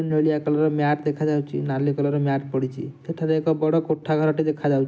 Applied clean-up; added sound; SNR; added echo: none; none; none; none.